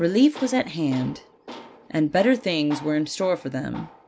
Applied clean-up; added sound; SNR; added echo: none; Tools; 19 dB; none.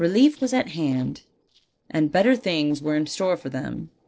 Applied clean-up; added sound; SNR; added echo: neural separator model SepFormer DNS4.